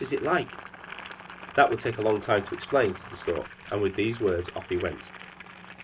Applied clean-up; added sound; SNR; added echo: none; Boiling; 15 dB; none.